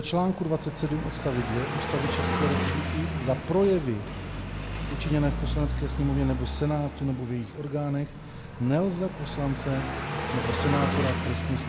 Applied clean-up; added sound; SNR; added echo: none; Car passing by; 2 dB; none.